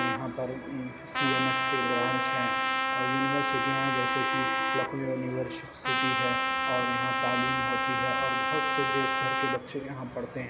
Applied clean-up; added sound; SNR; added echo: none; Trumpet; -5 dB; none.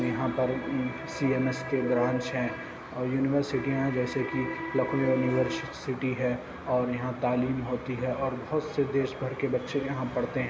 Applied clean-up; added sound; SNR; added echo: none; none; none; none.